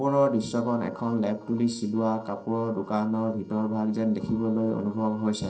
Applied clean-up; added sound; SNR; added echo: neural separator model SepFormer DNS4.